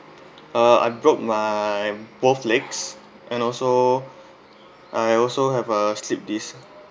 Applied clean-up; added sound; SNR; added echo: none; none; none; none.